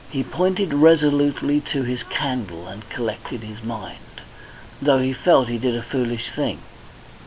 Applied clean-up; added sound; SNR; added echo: none; none; none; none.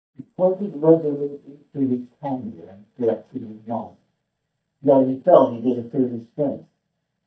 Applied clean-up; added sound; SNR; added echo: neural mask model DeepFilterNet 3.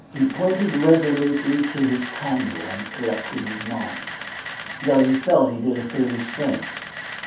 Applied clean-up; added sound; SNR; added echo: none; Camera; 11 dB; reverberation time 0.7 s.